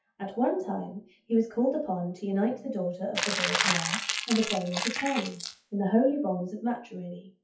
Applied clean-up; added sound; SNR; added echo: classical method WPE with log-MMSE.